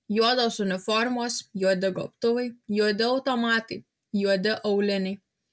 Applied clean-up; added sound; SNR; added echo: none; none; none; none.